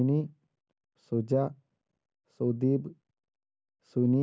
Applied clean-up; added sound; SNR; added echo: none; none; none; none.